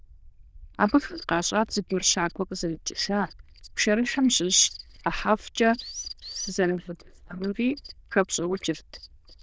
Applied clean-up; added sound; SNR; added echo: neural diffusion model UNIVERSE++.